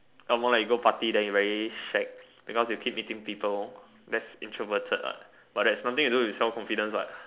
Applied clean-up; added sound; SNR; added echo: none; none; none; none.